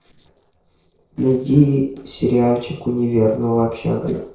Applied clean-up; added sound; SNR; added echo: neural separator model SepFormer DNS4.